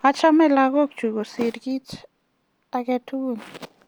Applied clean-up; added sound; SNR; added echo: none; none; none; none.